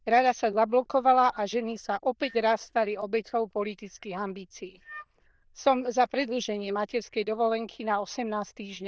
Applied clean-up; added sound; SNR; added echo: neural diffusion model UNIVERSE++.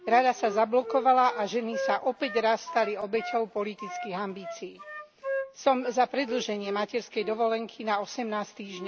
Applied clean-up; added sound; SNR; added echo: none; Wind instrument, woodwind instrument; 11 dB; none.